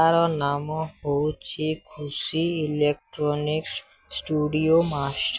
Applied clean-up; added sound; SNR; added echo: none; none; none; none.